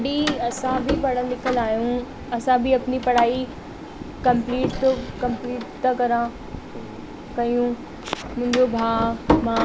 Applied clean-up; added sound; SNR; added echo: none; Door; 7 dB; none.